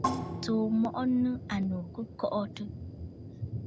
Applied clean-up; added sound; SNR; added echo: none; Thunder + Percussion; 6 dB; none.